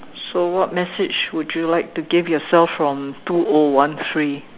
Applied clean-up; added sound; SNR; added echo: none; none; none; none.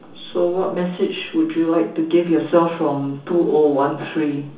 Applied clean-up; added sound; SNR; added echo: none; none; none; reverberation time 0.7 s.